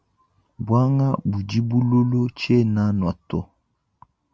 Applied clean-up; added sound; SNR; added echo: none; none; none; none.